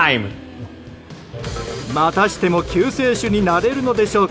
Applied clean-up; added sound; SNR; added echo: none; none; none; none.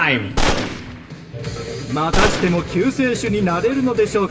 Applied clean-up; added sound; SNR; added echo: none; Gunshot, gunfire; 3 dB; reverberation time 2.8 s.